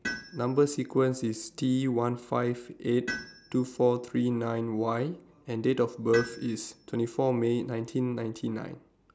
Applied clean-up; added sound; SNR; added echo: none; Tools; 16 dB; none.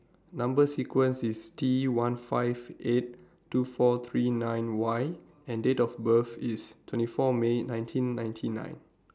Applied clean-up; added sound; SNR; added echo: none; none; none; none.